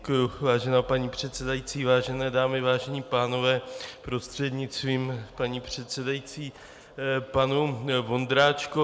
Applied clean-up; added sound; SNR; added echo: none; none; none; none.